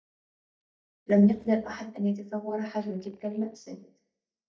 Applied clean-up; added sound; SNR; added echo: neural mask model DeepFilterNet 3.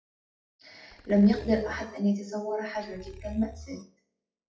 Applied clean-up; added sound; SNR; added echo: classical method WPE with log-MMSE.